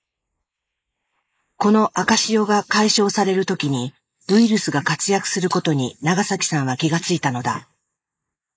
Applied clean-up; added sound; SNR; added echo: neural mask model Resemble Enhance denoiser.